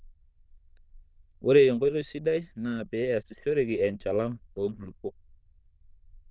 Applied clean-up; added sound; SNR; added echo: neural diffusion model UNIVERSE++.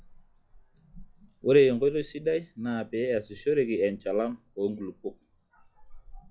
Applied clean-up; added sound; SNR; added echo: classical method log-MMSE.